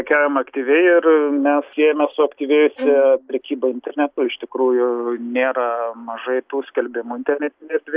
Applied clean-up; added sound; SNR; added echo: neural separator model SepFormer DNS4.